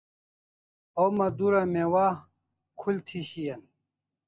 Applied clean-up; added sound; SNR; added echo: neural mask model DeepFilterNet 3.